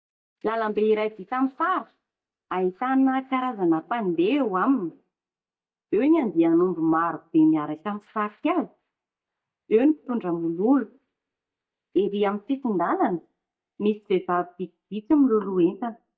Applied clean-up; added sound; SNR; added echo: neural mask model DeepFilterNet 3.